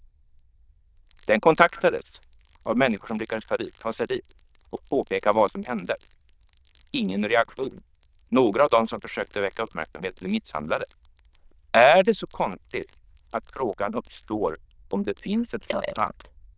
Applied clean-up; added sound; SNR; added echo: neural diffusion model UNIVERSE++.